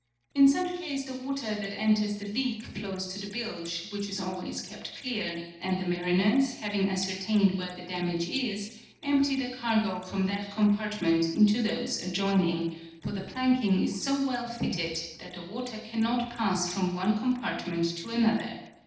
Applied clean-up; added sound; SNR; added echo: neural separator model SepFormer DNS4.